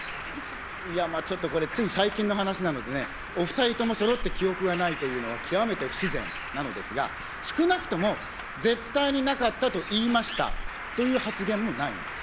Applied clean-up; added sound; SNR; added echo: none; Bird; 8 dB; none.